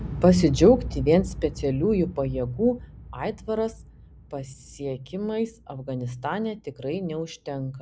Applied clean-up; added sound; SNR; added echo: none; Explosion; 12 dB; none.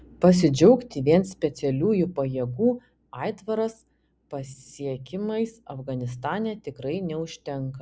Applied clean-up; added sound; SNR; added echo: none; none; none; none.